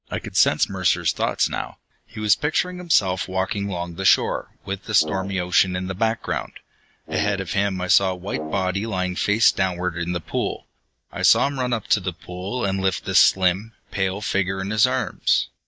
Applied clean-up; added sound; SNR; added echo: neural mask model DeepFilterNet 3.